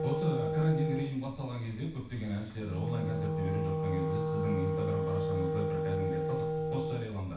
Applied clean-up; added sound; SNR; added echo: none; Wind instrument, woodwind instrument; -2 dB; reverberation time 0.7 s.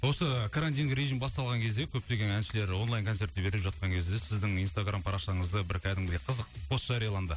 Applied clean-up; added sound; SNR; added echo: none; none; none; none.